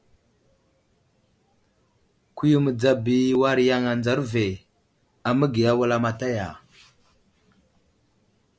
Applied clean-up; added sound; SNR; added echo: none; none; none; none.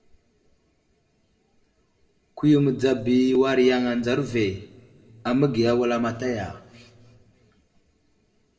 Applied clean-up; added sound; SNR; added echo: none; none; none; reverberation time 1.0 s.